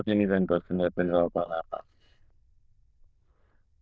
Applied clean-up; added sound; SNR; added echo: neural diffusion model UNIVERSE++.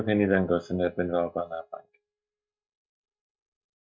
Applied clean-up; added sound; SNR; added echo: neural mask model DeepFilterNet 3.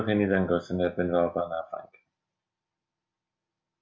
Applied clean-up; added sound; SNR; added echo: none; none; none; none.